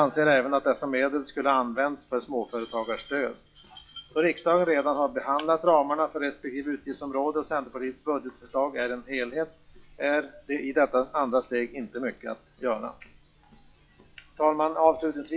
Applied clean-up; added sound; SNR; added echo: classical method log-MMSE.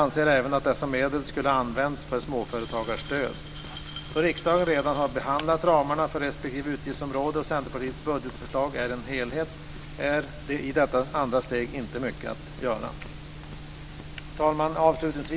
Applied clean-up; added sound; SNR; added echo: none; Glass; 18 dB; none.